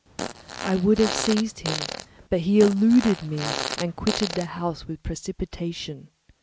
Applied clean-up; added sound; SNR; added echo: none; Fart; 8 dB; none.